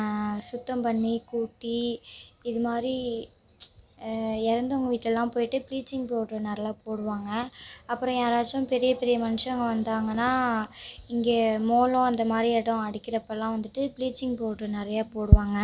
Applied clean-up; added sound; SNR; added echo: none; none; none; none.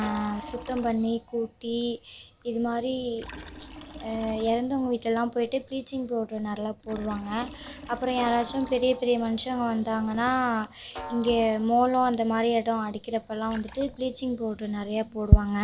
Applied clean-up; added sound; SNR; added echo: none; Liquid + Snare drum; 18 dB; none.